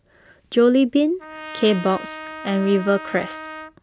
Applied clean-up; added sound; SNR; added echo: none; Trumpet; 15 dB; none.